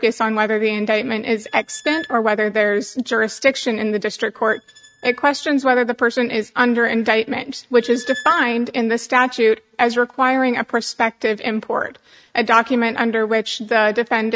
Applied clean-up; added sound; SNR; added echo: neural mask model RNNoise.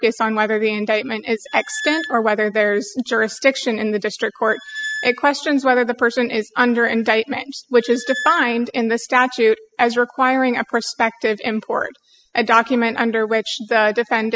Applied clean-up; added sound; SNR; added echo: classical method spectral subtraction.